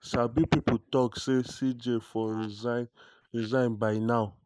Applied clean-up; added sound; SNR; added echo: neural mask model Resemble Enhance denoiser.